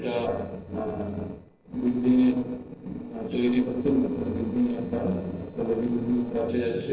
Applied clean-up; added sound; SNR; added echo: neural separator model SepFormer DNS4.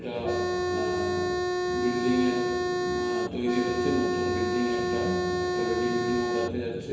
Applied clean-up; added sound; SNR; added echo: none; Organ; -3 dB; reverberation time 1.2 s.